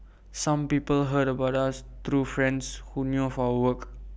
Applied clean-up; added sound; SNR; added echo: none; none; none; none.